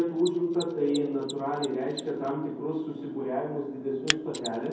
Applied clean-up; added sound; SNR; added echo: none; Mechanisms; 10 dB; reverberation time 0.9 s.